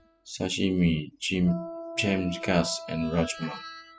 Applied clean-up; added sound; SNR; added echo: classical method spectral subtraction.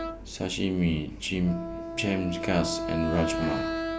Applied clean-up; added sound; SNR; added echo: none; Wind instrument, woodwind instrument; 5 dB; none.